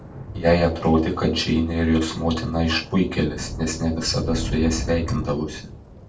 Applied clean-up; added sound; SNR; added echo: none; Thunder / Rain; 11 dB; reverberation time 0.3 s.